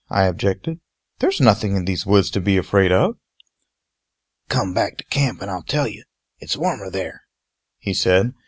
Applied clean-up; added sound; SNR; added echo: none; none; none; none.